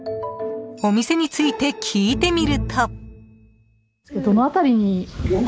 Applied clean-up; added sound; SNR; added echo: none; none; none; none.